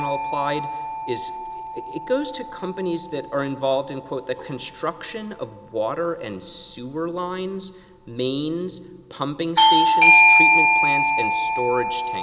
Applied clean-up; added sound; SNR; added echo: none; Bell / Doorbell; -5 dB; none.